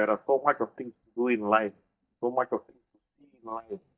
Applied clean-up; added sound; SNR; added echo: neural mask model DeepFilterNet 3.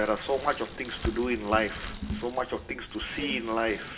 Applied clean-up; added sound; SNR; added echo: none; Bicycle; 8 dB; reverberation time 0.6 s.